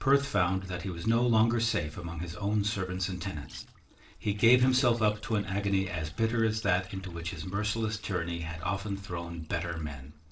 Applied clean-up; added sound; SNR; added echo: neural separator model SepFormer DNS4.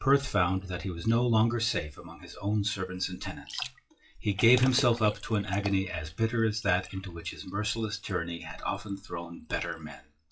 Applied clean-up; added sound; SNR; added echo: classical method WPE with log-MMSE.